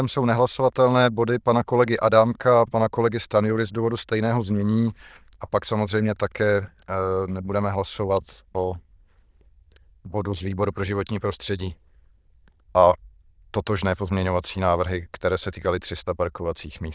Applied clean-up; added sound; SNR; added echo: neural diffusion model UNIVERSE++.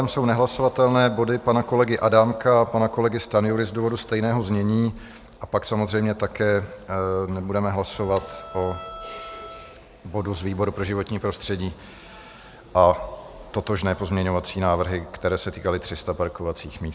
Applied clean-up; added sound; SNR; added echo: none; Bowed string instrument; 18 dB; none.